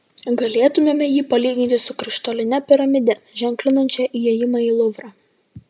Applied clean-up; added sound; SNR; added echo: none; none; none; none.